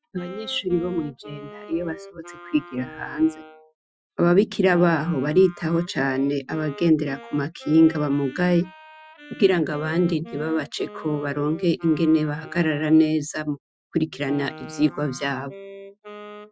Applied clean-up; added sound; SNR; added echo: classical method Wiener filter.